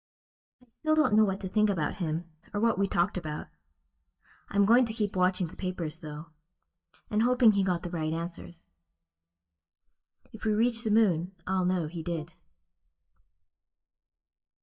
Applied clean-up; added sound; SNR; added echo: neural mask model DeepFilterNet 3.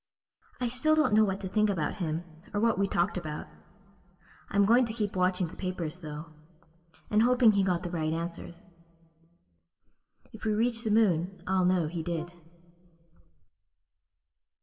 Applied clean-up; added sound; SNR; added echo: none; Brass instrument; 18 dB; reverberation time 1.6 s.